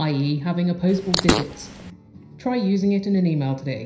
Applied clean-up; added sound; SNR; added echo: none; Fart; 2 dB; reverberation time 0.5 s.